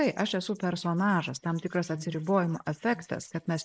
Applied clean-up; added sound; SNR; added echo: neural mask model Resemble Enhance denoiser.